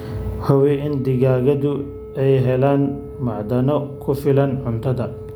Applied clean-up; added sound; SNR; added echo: none; Telephone; 17 dB; none.